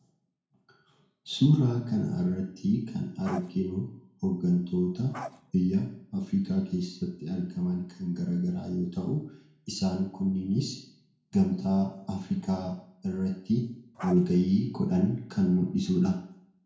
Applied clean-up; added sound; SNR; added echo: none; Bark; 16 dB; reverberation time 0.5 s.